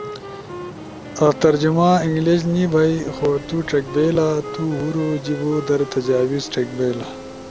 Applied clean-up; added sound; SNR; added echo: none; Wind instrument, woodwind instrument + Engine; 13 dB; none.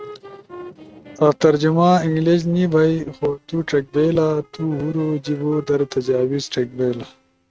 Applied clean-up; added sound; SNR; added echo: neural mask model RNNoise.